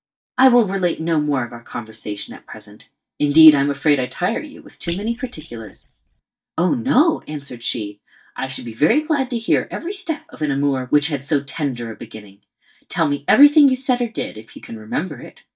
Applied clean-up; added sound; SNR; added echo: neural mask model DeepFilterNet 3.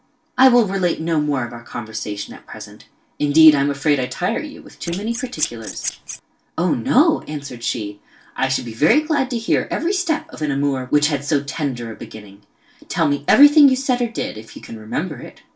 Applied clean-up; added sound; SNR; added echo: neural separator model SepFormer DNS4.